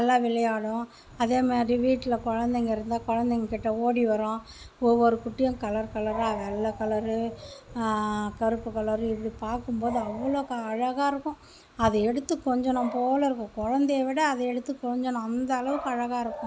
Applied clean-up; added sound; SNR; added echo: none; Insect; 19 dB; none.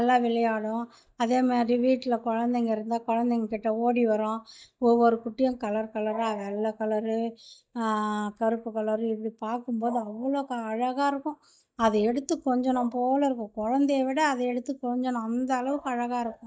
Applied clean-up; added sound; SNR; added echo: neural mask model DeepFilterNet 3.